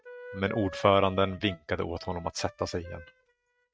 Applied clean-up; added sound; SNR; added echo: neural mask model RNNoise.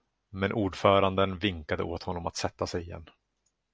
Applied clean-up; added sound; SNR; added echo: none; none; none; none.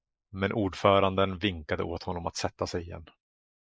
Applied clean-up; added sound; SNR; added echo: neural mask model Resemble Enhance denoiser.